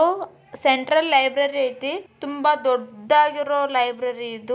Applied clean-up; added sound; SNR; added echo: none; none; none; none.